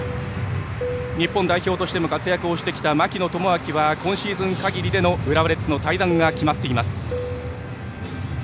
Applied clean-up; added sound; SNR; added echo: none; Fixed-wing aircraft, airplane; 14 dB; none.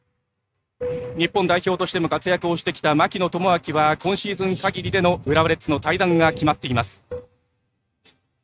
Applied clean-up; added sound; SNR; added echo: neural mask model RNNoise.